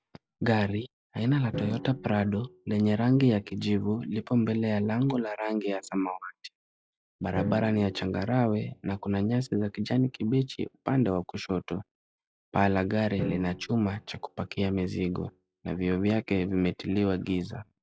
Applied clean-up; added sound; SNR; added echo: classical method log-MMSE.